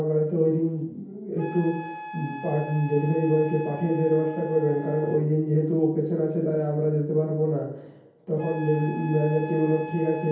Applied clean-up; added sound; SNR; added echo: none; Wind instrument, woodwind instrument; 16 dB; reverberation time 0.9 s.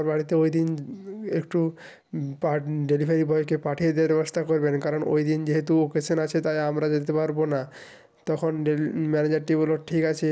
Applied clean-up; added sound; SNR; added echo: none; none; none; none.